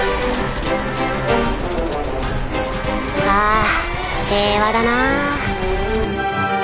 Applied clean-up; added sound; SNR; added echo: none; Wind instrument, woodwind instrument; 18 dB; none.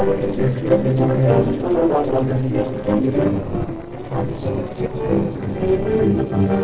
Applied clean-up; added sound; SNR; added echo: neural separator model SepFormer DNS4.